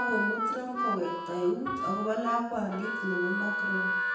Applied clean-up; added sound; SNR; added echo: none; Harmonica; 0 dB; reverberation time 0.9 s.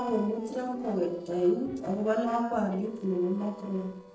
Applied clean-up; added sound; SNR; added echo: neural separator model SepFormer DNS4.